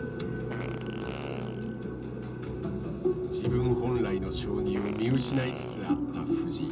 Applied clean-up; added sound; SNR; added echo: none; Fart; 14 dB; reverberation time 0.2 s.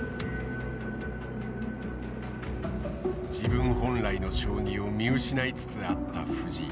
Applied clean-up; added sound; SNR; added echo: none; none; none; none.